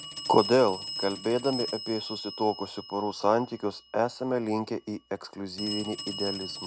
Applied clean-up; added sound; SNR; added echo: none; Telephone; 10 dB; none.